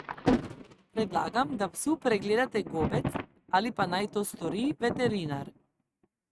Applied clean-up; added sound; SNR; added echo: neural mask model RNNoise.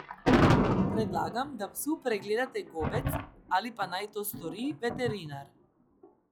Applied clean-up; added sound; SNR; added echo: classical method log-MMSE.